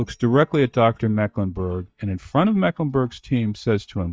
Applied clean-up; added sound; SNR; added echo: neural mask model DeepFilterNet 3.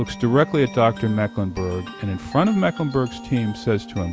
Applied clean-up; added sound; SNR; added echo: none; none; none; none.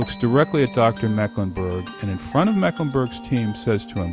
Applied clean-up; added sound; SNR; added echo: none; Marimba, xylophone; 18 dB; none.